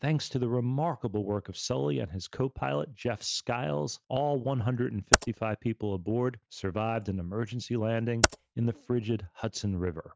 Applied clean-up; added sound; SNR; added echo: neural mask model RNNoise.